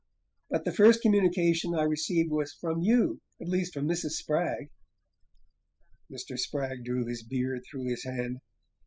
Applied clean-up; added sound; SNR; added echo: classical method spectral subtraction.